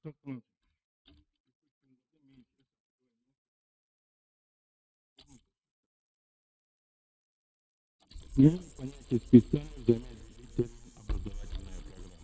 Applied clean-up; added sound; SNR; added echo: neural mask model DeepFilterNet 3.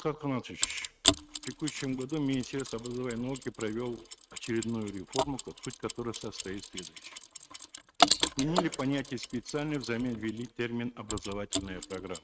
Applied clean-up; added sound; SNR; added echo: neural mask model RNNoise.